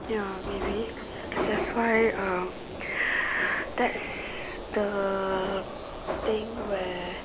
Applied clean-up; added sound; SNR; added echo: none; Subway, metro, underground; 6 dB; none.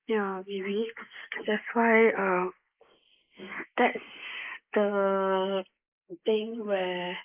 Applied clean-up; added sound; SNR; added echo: neural mask model Resemble Enhance denoiser.